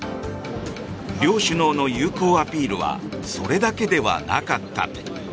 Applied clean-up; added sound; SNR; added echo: none; none; none; none.